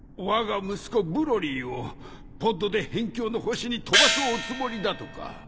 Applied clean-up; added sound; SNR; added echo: none; Gong; -3 dB; none.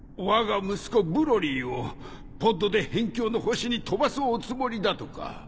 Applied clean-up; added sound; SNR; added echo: none; none; none; none.